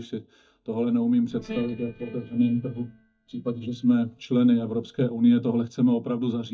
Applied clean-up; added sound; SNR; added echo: neural mask model DeepFilterNet 3.